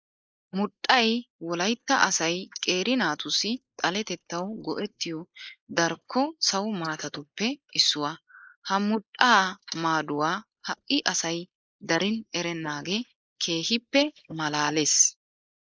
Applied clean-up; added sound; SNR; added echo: neural mask model Resemble Enhance denoiser.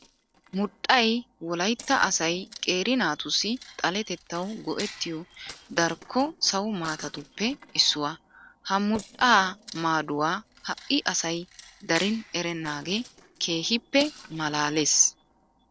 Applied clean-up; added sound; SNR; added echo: neural separator model SepFormer DNS4.